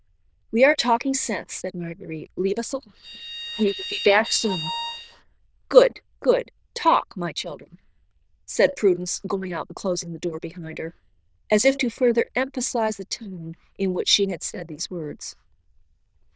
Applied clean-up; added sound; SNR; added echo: neural diffusion model UNIVERSE++.